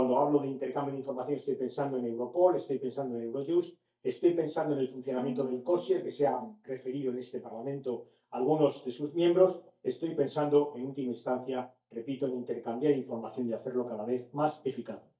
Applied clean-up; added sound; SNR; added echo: neural mask model DeepFilterNet 3.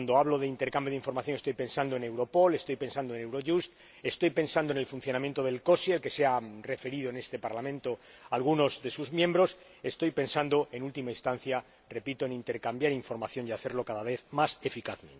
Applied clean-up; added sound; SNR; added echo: none; none; none; none.